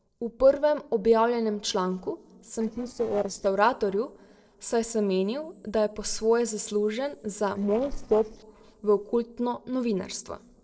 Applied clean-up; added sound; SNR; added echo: neural separator model SepFormer DNS4.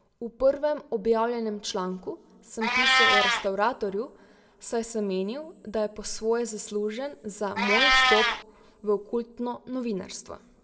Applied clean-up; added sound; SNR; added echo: none; Meow; 0 dB; reverberation time 0.4 s.